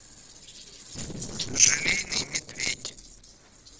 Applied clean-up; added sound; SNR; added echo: neural separator model SepFormer DNS4.